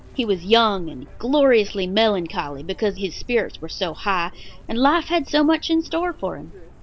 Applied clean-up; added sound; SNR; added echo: none; Chirp, tweet; 16 dB; none.